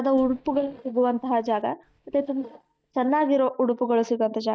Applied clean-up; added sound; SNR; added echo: neural mask model DeepFilterNet 3.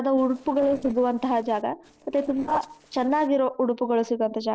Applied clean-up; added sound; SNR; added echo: neural separator model SepFormer DNS4.